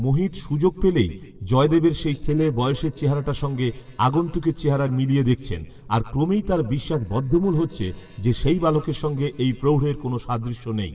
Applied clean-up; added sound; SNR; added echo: neural separator model SepFormer DNS4.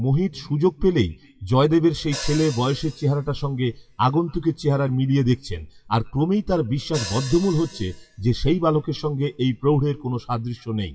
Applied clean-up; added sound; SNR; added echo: classical method WPE with log-MMSE.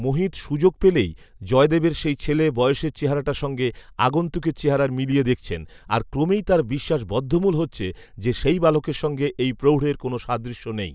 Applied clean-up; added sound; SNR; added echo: none; none; none; none.